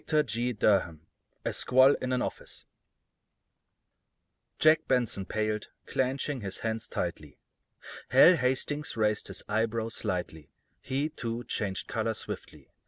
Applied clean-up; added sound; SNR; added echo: none; none; none; none.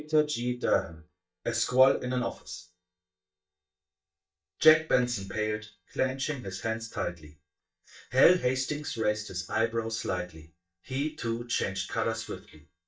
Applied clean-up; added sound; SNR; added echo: neural mask model DeepFilterNet 3.